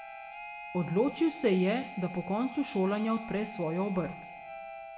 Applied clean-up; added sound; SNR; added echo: none; Harmonica; 13 dB; reverberation time 0.6 s.